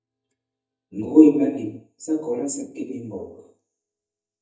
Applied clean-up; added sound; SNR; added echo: neural mask model DeepFilterNet 3.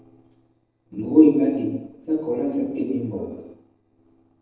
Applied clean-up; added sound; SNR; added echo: neural separator model SepFormer DNS4.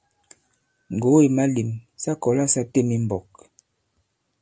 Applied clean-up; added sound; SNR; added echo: none; none; none; none.